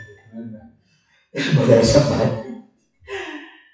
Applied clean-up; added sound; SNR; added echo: classical method WPE with log-MMSE.